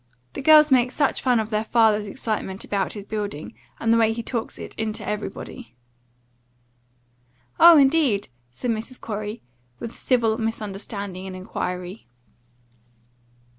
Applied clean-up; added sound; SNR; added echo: none; none; none; none.